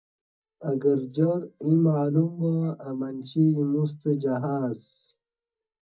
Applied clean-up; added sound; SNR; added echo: neural mask model DeepFilterNet 3.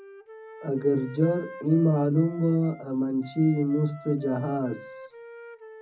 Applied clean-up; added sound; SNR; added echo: none; Wind instrument, woodwind instrument; 18 dB; reverberation time 0.4 s.